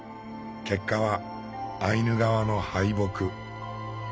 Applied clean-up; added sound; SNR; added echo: none; none; none; none.